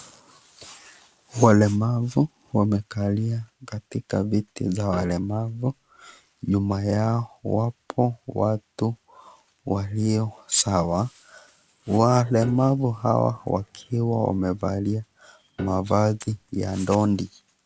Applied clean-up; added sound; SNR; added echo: none; Piano; 19 dB; none.